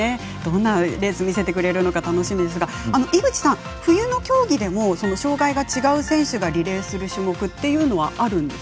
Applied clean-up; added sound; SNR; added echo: none; none; none; none.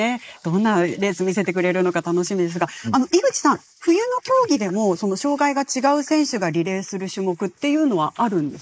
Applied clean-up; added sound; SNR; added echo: neural mask model Resemble Enhance denoiser.